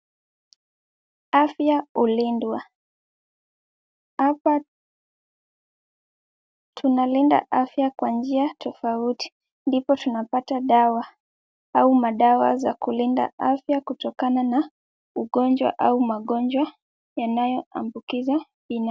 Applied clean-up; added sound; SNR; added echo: none; none; none; none.